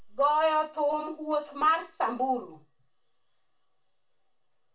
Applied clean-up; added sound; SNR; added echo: none; none; none; reverberation time 0.2 s.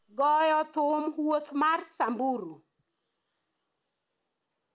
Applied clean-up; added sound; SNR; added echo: none; none; none; none.